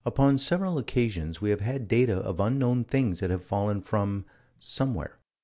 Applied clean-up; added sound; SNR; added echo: none; none; none; none.